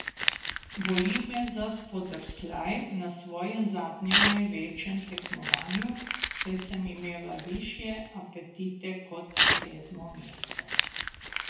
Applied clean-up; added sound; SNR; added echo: none; Crumpling, crinkling / Tearing; -1 dB; reverberation time 0.9 s.